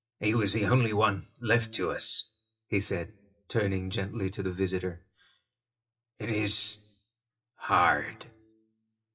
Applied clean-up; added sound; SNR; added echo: classical method WPE with log-MMSE.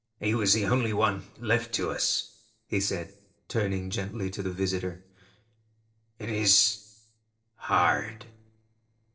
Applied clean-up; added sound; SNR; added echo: neural separator model SepFormer DNS4.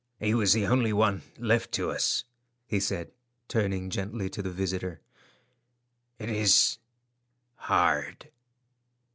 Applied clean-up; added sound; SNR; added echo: none; none; none; none.